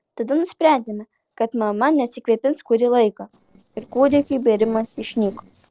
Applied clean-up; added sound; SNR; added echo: neural separator model SepFormer DNS4.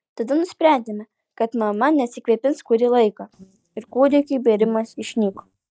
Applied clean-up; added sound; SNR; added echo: neural mask model DeepFilterNet 3.